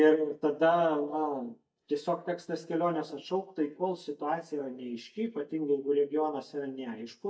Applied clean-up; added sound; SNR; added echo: neural mask model DeepFilterNet 3.